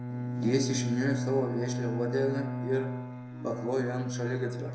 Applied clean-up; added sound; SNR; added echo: none; Bowed string instrument; 2 dB; reverberation time 0.6 s.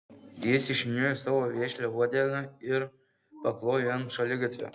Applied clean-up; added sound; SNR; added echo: none; none; none; none.